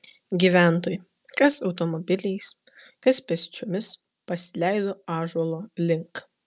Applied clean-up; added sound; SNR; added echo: none; none; none; none.